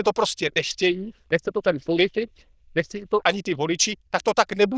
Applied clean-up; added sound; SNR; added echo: neural diffusion model UNIVERSE++.